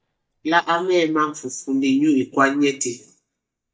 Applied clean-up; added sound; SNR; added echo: neural mask model DeepFilterNet 3.